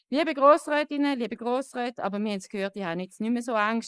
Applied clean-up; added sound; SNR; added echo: neural mask model Resemble Enhance denoiser.